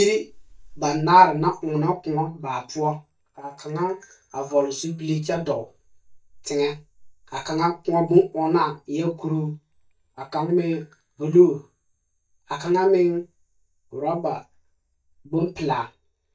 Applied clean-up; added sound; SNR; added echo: neural mask model DeepFilterNet 3.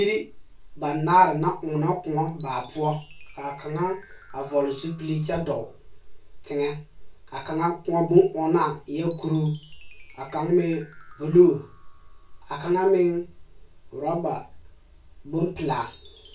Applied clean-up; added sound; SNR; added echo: none; Chime; 3 dB; reverberation time 0.2 s.